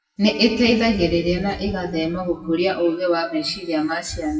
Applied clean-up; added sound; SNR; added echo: classical method WPE with log-MMSE.